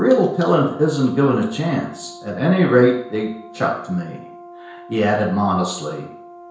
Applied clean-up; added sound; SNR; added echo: none; Brass instrument; 20 dB; reverberation time 0.5 s.